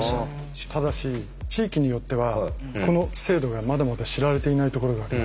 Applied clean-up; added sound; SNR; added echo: none; none; none; none.